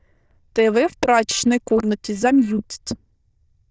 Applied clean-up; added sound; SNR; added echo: neural diffusion model UNIVERSE++.